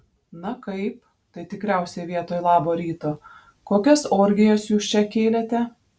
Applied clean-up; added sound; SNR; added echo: none; none; none; none.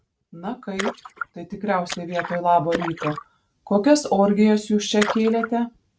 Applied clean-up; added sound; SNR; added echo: neural mask model RNNoise.